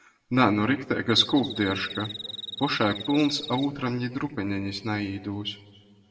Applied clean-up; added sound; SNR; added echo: none; Cricket; 11 dB; reverberation time 1.3 s.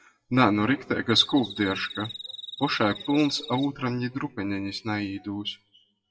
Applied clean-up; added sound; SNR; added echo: classical method WPE with log-MMSE.